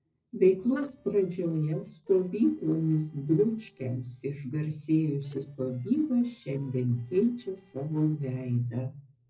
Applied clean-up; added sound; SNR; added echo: neural separator model SepFormer DNS4.